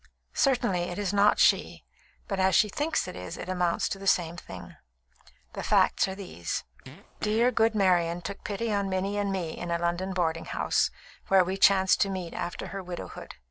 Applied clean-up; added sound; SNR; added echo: neural separator model SepFormer DNS4.